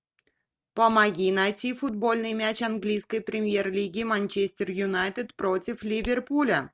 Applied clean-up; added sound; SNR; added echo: neural mask model RNNoise.